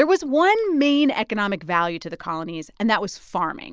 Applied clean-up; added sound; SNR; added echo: none; none; none; none.